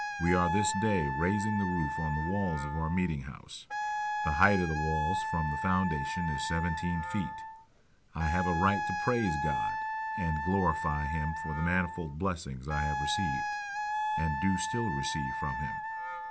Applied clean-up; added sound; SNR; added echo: none; Wind instrument, woodwind instrument; 2 dB; none.